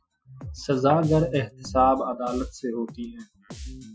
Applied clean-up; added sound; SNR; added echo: classical method Wiener filter.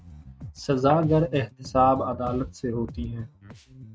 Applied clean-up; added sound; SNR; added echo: neural mask model RNNoise.